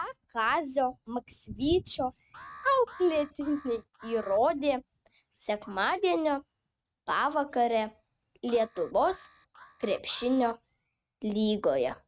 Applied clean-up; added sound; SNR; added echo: neural mask model RNNoise.